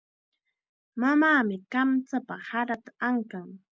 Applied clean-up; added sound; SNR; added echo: none; none; none; none.